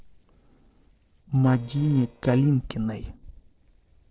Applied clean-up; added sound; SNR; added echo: neural separator model SepFormer DNS4.